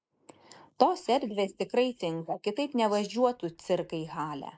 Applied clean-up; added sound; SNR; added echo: neural mask model Resemble Enhance denoiser.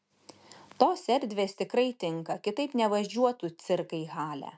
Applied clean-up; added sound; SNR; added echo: none; none; none; none.